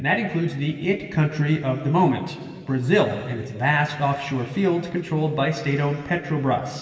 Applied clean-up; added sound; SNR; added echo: none; none; none; reverberation time 2.6 s.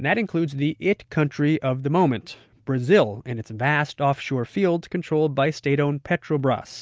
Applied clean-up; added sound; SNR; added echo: none; none; none; none.